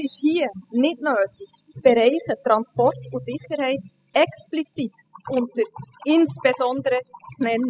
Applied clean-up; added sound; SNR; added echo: classical method spectral subtraction.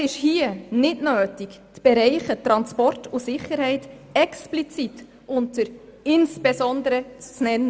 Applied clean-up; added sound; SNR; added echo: none; none; none; none.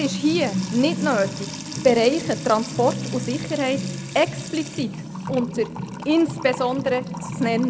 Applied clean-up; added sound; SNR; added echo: none; Trickle, dribble / Water tap, faucet / Music; 7 dB; none.